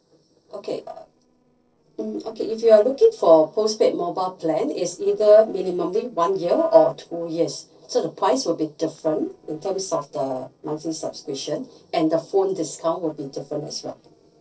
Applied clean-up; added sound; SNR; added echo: neural separator model SepFormer DNS4.